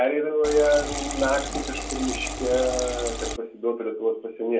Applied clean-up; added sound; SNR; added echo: none; Liquid; 6 dB; reverberation time 0.2 s.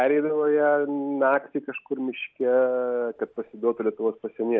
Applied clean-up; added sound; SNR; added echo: none; none; none; none.